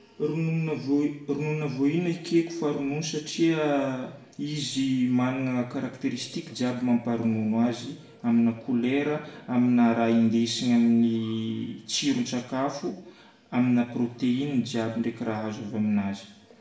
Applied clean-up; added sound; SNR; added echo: none; none; none; reverberation time 0.7 s.